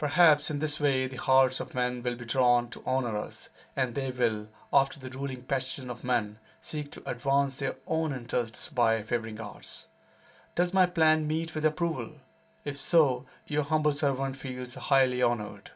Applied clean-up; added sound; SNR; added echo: none; none; none; reverberation time 0.2 s.